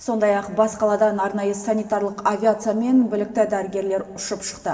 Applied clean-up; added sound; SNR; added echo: none; none; none; reverberation time 2.0 s.